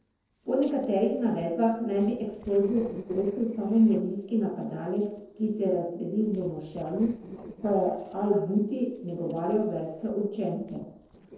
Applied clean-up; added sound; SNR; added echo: neural separator model SepFormer DNS4.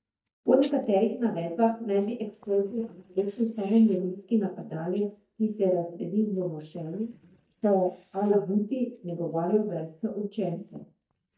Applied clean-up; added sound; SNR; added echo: neural mask model DeepFilterNet 3.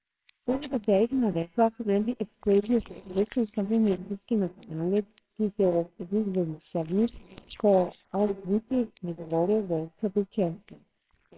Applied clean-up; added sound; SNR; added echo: neural separator model SepFormer WHAMR!.